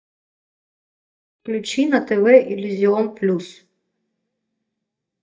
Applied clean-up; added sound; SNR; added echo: neural mask model DeepFilterNet 3.